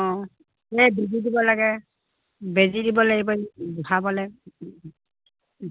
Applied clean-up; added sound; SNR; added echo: none; none; none; none.